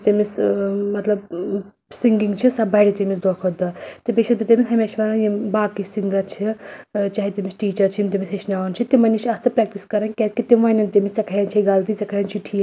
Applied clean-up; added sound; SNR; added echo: none; none; none; none.